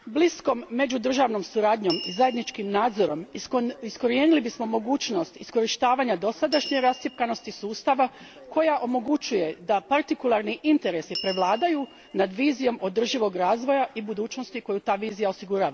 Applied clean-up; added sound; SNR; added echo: none; Door / Bell; 19 dB; none.